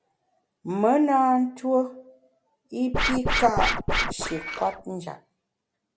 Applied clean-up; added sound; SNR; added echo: none; Scratching (performance technique); 0 dB; none.